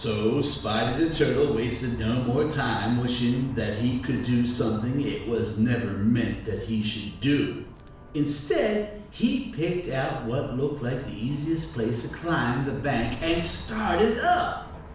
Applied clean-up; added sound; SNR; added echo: none; Bus; 14 dB; reverberation time 0.6 s.